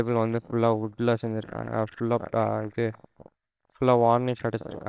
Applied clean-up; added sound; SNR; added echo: neural separator model SepFormer WHAMR!.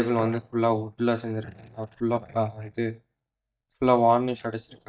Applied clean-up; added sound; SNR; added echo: neural mask model DeepFilterNet 3.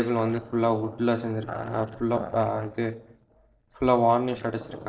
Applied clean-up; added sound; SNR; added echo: neural separator model SepFormer DNS4.